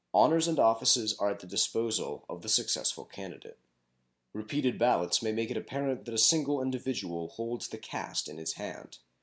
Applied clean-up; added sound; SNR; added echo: none; none; none; none.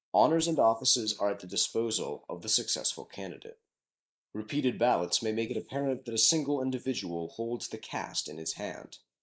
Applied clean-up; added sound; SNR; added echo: neural mask model Resemble Enhance denoiser.